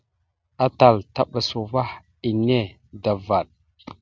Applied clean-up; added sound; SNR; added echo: none; none; none; none.